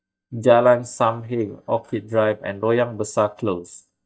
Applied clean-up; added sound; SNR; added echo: neural mask model DeepFilterNet 3.